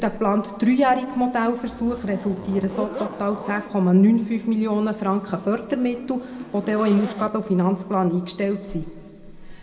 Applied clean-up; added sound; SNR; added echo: none; Zipper (clothing); 16 dB; reverberation time 1.6 s.